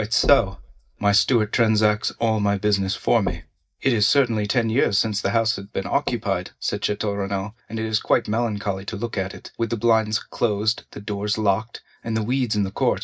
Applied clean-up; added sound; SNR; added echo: neural mask model DeepFilterNet 3.